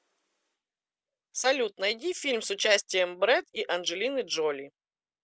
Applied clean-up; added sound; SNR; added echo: none; none; none; none.